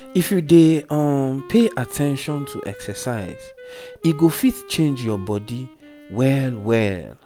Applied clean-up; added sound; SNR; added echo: none; Wind instrument, woodwind instrument; 20 dB; none.